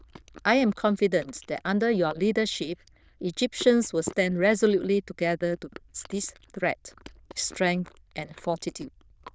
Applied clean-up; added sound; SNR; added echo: neural diffusion model UNIVERSE++.